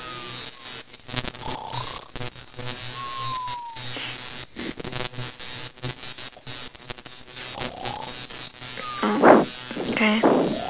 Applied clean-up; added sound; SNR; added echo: none; Breathing; 13 dB; none.